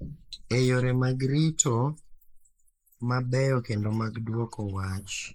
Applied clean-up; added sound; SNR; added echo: neural mask model Resemble Enhance denoiser.